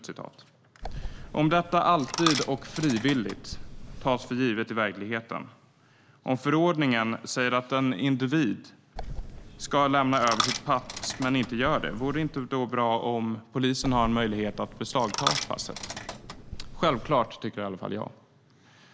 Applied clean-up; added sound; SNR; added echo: none; Coin (dropping); 8 dB; none.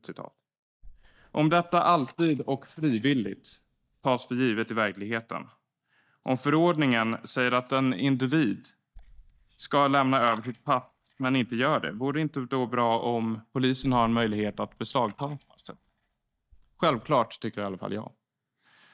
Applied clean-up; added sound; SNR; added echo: neural mask model DeepFilterNet 3.